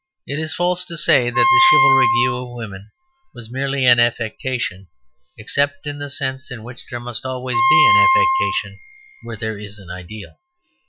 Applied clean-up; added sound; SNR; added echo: classical method Wiener filter.